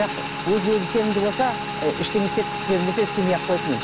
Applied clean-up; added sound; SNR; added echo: none; Motorcycle / Engine; 5 dB; none.